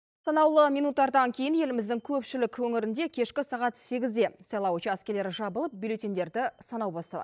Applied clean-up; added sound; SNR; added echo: neural mask model DeepFilterNet 3.